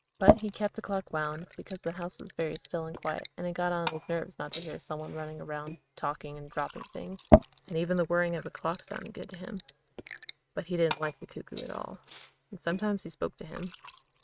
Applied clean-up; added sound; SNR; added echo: neural mask model RNNoise.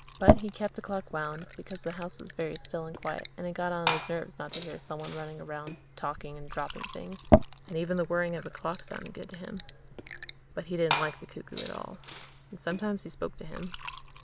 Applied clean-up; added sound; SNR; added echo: none; Fill (with liquid) / Glass; -2 dB; none.